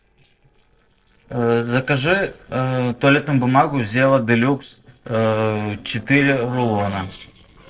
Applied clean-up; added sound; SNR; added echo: neural separator model SepFormer DNS4.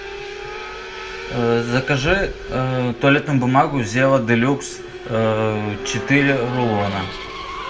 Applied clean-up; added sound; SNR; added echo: none; Race car, auto racing / Accelerating, revving, vroom; 12 dB; reverberation time 0.3 s.